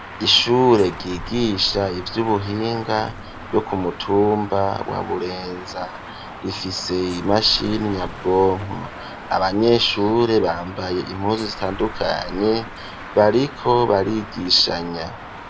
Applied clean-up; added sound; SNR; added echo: none; Traffic noise, roadway noise + Bus / Engine; 13 dB; none.